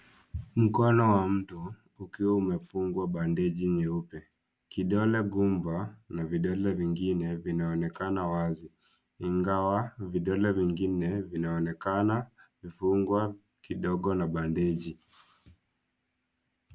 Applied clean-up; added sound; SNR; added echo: none; none; none; none.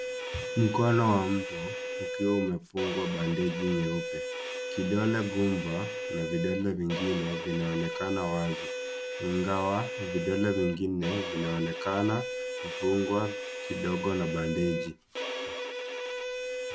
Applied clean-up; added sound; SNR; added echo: none; Bowed string instrument; 5 dB; none.